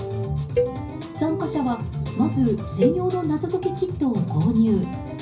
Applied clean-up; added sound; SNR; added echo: none; Cowbell; 7 dB; reverberation time 0.5 s.